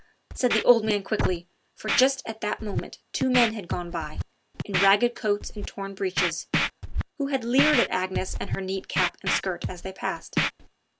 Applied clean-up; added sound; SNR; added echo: none; Scratching (performance technique); 3 dB; none.